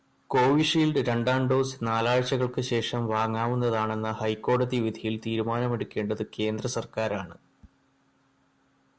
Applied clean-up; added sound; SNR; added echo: none; none; none; none.